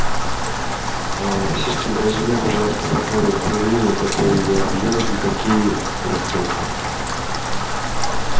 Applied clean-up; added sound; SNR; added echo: none; Rain; -1 dB; reverberation time 0.8 s.